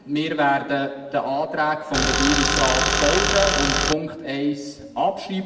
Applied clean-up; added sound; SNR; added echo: none; Tools; -3 dB; reverberation time 1.2 s.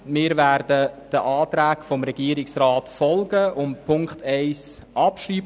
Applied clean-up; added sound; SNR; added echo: none; none; none; none.